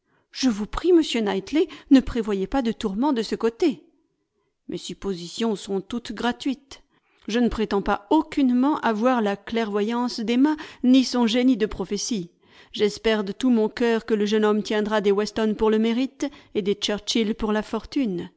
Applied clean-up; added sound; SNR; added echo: none; none; none; none.